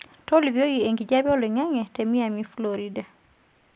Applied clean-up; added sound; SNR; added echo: none; none; none; none.